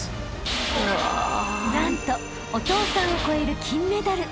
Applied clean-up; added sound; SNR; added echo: none; Tools; 6 dB; none.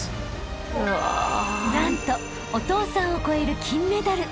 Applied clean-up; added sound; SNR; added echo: none; none; none; none.